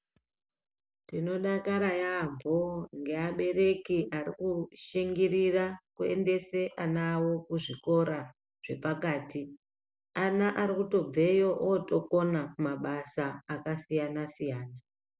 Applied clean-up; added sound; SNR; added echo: none; none; none; none.